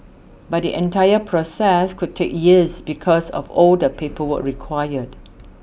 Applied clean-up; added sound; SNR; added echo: none; none; none; none.